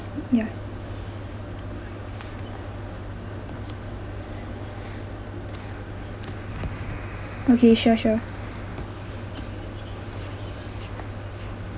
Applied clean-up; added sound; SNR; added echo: none; none; none; none.